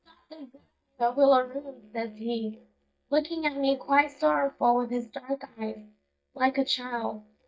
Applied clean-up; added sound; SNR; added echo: neural mask model DeepFilterNet 3.